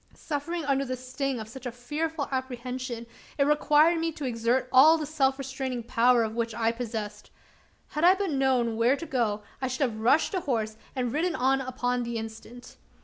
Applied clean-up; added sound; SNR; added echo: none; none; none; none.